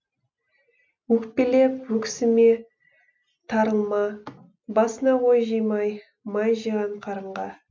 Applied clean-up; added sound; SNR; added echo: none; none; none; none.